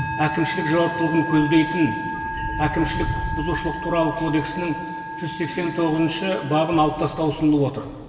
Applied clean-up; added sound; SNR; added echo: none; Musical instrument; 8 dB; reverberation time 2.3 s.